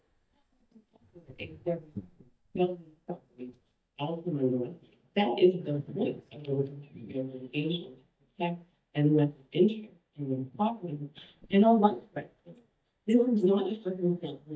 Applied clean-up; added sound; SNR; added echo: neural mask model DeepFilterNet 3.